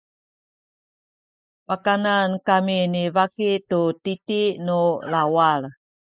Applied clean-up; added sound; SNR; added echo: neural mask model Resemble Enhance denoiser.